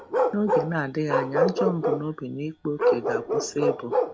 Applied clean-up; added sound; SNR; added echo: none; Bark; -3 dB; none.